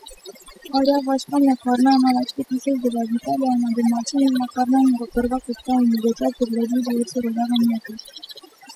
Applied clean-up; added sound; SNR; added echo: classical method spectral subtraction.